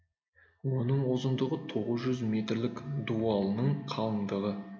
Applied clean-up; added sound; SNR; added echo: none; none; none; none.